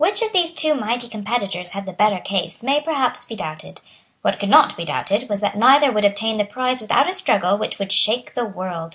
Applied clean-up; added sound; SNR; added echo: none; none; none; none.